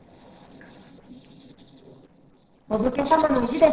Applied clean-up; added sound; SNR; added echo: neural separator model SepFormer DNS4.